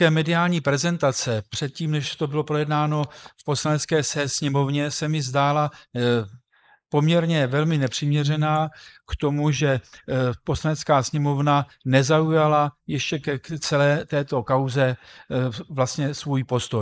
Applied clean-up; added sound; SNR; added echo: neural mask model Resemble Enhance denoiser.